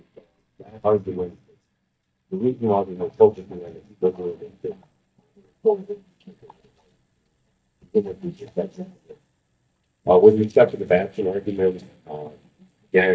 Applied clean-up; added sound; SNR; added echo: neural mask model DeepFilterNet 3.